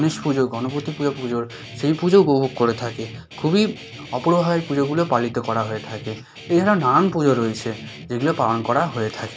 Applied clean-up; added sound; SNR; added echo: none; Guitar; 16 dB; none.